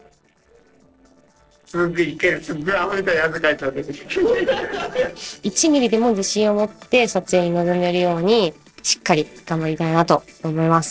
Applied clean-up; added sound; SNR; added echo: neural separator model SepFormer DNS4.